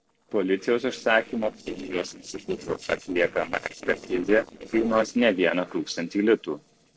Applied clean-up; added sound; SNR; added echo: neural separator model SepFormer DNS4.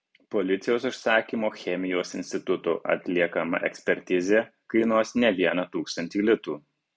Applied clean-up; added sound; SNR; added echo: none; none; none; none.